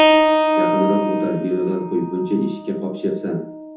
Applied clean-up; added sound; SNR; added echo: none; Keyboard (musical); -3 dB; reverberation time 0.6 s.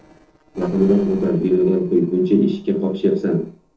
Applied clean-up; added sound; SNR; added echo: neural separator model SepFormer DNS4.